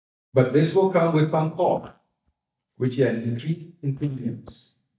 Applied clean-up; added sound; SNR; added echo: neural mask model DeepFilterNet 3.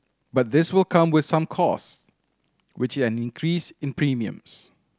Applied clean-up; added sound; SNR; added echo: none; none; none; none.